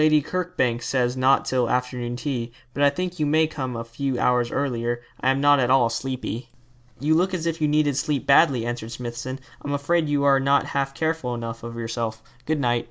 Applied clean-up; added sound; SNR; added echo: none; none; none; none.